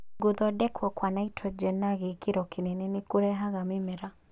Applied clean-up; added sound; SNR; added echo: none; none; none; none.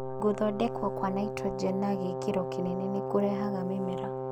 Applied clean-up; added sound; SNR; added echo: none; Brass instrument; 3 dB; none.